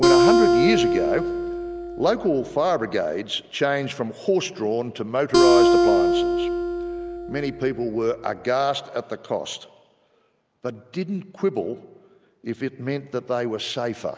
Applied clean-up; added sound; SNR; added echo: none; Acoustic guitar; -5 dB; none.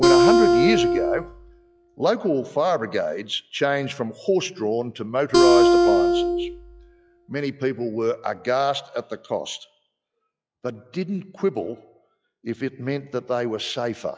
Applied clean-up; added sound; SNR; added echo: classical method log-MMSE.